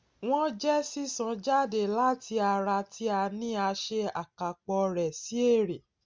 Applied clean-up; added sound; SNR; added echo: none; none; none; none.